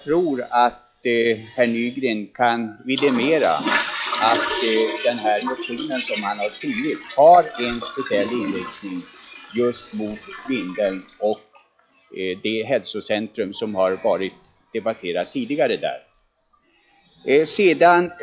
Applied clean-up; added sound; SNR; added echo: classical method log-MMSE.